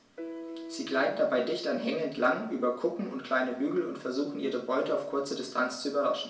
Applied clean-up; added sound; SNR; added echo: none; Piano; 16 dB; reverberation time 0.3 s.